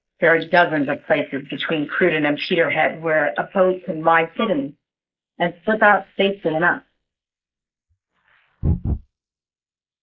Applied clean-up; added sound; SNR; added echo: neural mask model Resemble Enhance denoiser.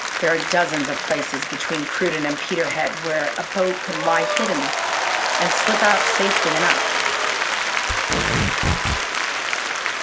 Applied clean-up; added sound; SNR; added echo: none; Packing tape, duct tape + Applause; -3 dB; none.